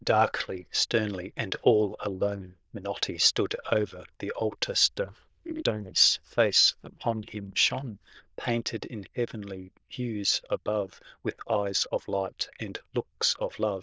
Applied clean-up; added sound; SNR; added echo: neural diffusion model UNIVERSE++.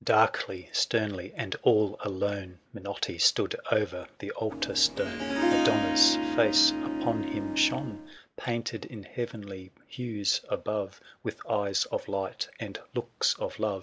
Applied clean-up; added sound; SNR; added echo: none; Harp; 0 dB; none.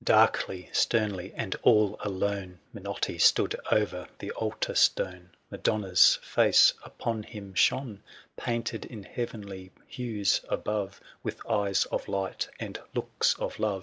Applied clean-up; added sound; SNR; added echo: none; none; none; none.